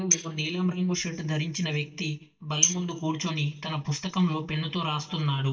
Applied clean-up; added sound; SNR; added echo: neural mask model DeepFilterNet 3.